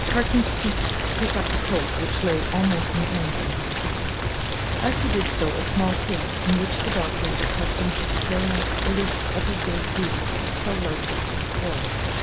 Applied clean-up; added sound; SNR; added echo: none; Rain; -3 dB; none.